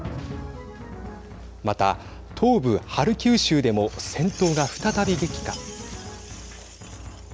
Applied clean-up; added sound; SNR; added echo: none; Drum; 12 dB; none.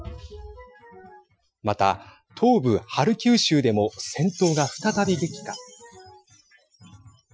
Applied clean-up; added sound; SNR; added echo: classical method Wiener filter.